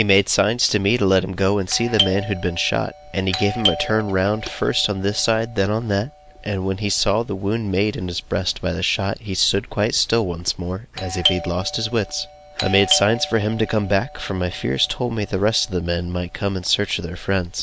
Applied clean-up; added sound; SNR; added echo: none; Doorbell; 11 dB; none.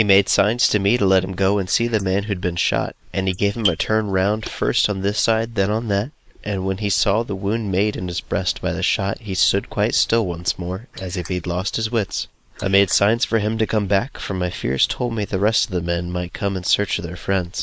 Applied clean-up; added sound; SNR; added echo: neural mask model Resemble Enhance denoiser.